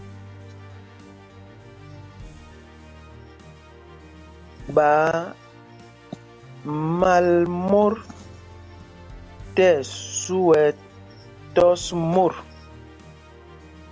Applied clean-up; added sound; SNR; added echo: none; Musical instrument; 19 dB; none.